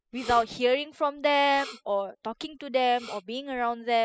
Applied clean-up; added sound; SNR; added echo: classical method spectral subtraction.